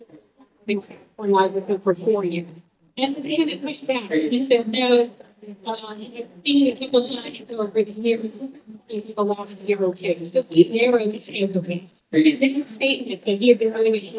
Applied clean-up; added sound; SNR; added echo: neural mask model DeepFilterNet 3.